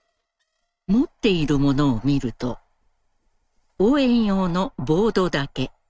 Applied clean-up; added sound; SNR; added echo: neural mask model RNNoise.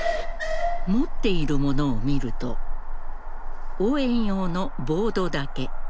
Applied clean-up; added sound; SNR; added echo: none; Alarm; -3 dB; none.